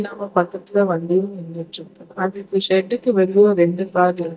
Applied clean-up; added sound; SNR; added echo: neural mask model DeepFilterNet 3.